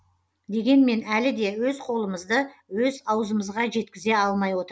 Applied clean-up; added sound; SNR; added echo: none; none; none; none.